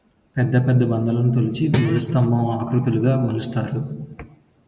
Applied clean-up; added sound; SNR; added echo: none; Guitar; 8 dB; none.